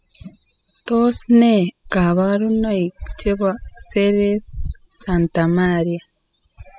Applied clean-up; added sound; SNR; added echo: classical method spectral subtraction.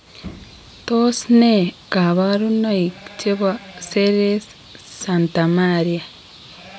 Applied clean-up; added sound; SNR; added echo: none; none; none; none.